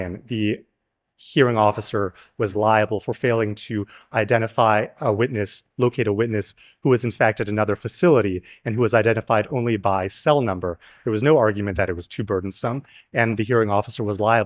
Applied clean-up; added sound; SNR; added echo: neural mask model DeepFilterNet 3.